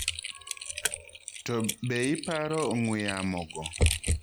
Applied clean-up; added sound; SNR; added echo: none; Typing; 1 dB; none.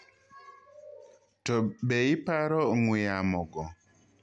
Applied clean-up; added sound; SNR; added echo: none; none; none; none.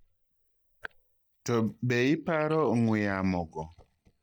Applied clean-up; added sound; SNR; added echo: neural mask model DeepFilterNet 3.